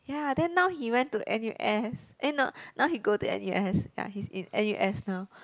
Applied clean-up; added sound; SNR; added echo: none; none; none; none.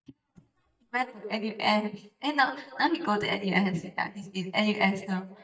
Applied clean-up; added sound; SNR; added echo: neural mask model DeepFilterNet 3.